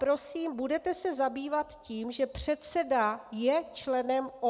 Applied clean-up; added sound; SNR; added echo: none; none; none; none.